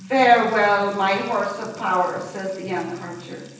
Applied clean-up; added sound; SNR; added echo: none; Trickle, dribble / Water tap, faucet / Music; 20 dB; reverberation time 0.9 s.